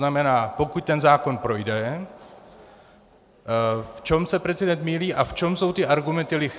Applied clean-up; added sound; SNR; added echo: none; none; none; none.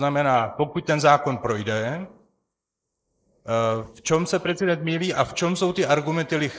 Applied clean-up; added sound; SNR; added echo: neural mask model Resemble Enhance denoiser.